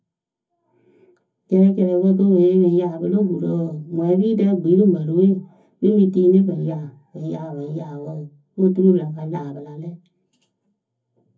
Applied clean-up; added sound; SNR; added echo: none; none; none; reverberation time 0.3 s.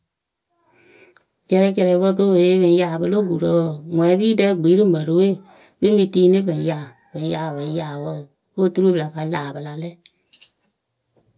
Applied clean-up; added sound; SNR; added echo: none; none; none; none.